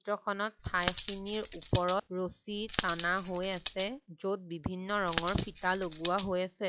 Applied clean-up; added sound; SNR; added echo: classical method log-MMSE.